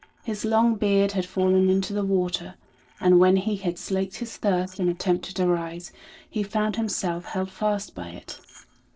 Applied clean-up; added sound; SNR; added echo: neural separator model SepFormer DNS4.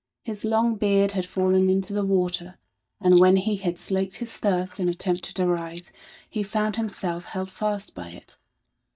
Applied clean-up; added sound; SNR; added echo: neural mask model DeepFilterNet 3.